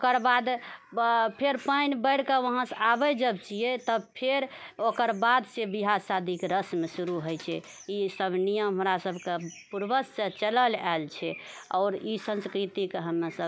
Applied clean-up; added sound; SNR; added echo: none; none; none; none.